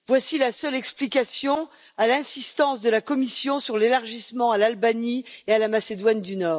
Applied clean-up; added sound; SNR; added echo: none; none; none; none.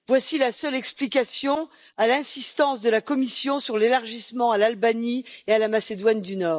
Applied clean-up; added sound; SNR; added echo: neural mask model Resemble Enhance denoiser.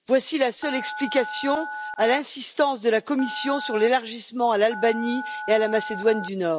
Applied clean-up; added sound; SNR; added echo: none; Telephone; 11 dB; none.